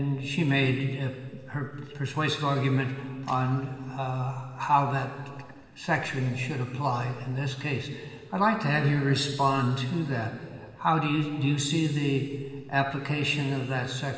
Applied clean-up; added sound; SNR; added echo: none; none; none; reverberation time 1.6 s.